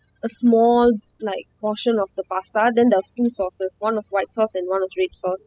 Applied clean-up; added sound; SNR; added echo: classical method spectral subtraction.